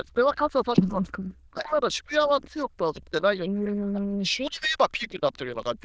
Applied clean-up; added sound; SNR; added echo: neural diffusion model UNIVERSE++.